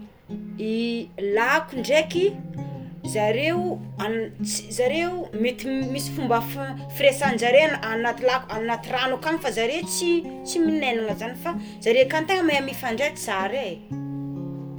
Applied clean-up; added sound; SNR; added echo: none; Guitar; 11 dB; none.